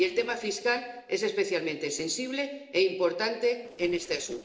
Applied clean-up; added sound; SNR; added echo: neural separator model SepFormer DNS4.